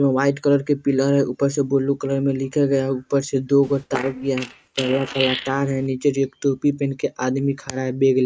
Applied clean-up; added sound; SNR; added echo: neural mask model RNNoise.